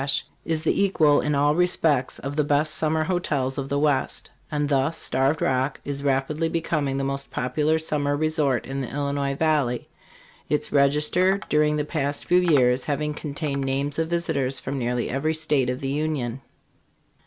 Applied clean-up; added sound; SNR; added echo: none; Tap; 19 dB; none.